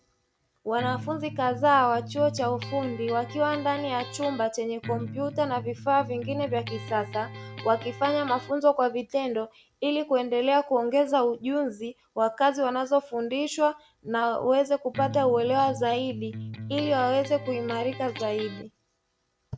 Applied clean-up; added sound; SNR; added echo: none; Electric guitar; 11 dB; none.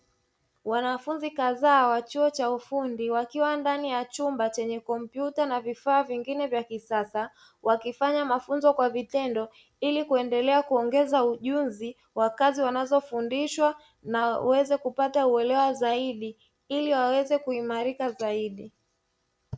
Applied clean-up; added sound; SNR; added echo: none; none; none; none.